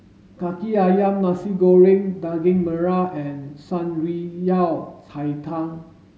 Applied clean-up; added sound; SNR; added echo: none; none; none; none.